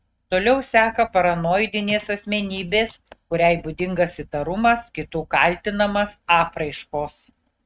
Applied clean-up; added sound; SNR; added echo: neural mask model RNNoise.